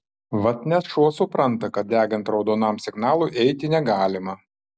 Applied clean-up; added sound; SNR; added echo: none; none; none; none.